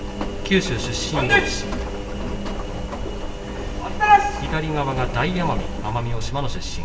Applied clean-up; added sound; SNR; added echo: none; Engine; 5 dB; reverberation time 0.9 s.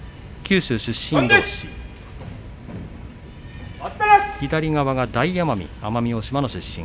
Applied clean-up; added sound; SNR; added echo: none; none; none; none.